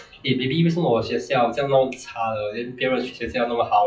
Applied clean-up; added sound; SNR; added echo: classical method WPE with log-MMSE.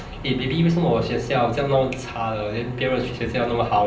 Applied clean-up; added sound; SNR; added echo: none; Train; 17 dB; reverberation time 0.6 s.